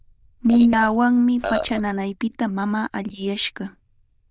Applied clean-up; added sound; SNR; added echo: neural diffusion model UNIVERSE++.